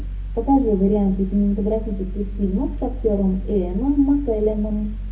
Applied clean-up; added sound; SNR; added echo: none; Mechanical fan; 6 dB; reverberation time 0.3 s.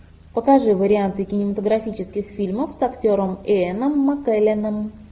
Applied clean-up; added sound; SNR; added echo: none; none; none; none.